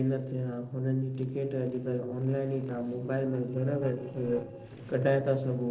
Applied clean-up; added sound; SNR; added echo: neural separator model SepFormer DNS4.